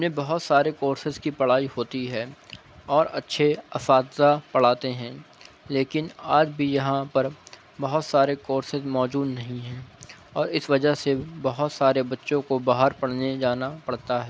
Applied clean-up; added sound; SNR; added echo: none; none; none; none.